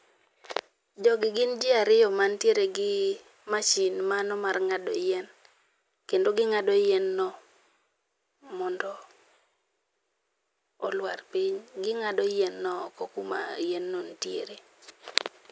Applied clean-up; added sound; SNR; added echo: none; none; none; none.